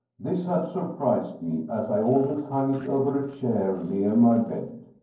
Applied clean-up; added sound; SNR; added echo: neural separator model SepFormer DNS4.